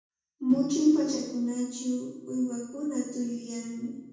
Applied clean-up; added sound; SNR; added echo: none; none; none; reverberation time 1.2 s.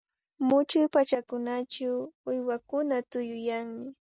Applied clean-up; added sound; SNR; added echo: none; none; none; none.